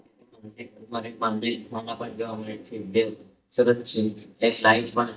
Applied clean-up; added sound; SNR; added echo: neural mask model DeepFilterNet 3.